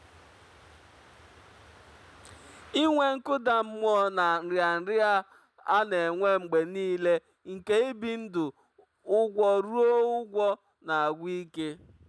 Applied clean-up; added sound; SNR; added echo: none; none; none; none.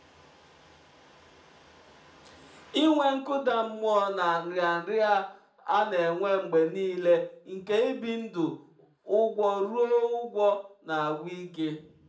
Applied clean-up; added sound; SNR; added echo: none; none; none; reverberation time 0.4 s.